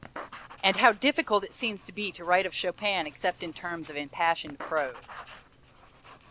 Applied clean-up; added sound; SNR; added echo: none; Writing; 18 dB; none.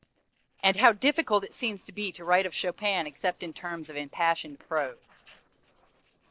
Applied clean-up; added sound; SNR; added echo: neural separator model SepFormer DNS4.